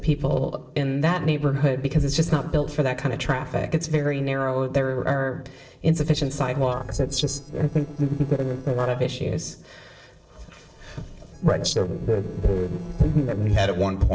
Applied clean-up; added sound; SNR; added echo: neural separator model SepFormer DNS4.